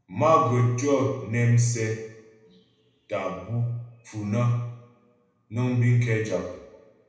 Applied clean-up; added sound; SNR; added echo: none; none; none; reverberation time 0.9 s.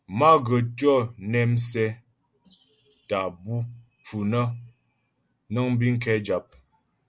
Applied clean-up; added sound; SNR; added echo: none; none; none; none.